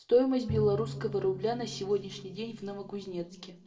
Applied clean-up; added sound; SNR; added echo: none; Bowed string instrument; 9 dB; reverberation time 1.4 s.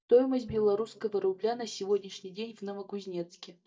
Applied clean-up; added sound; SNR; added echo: neural mask model DeepFilterNet 3.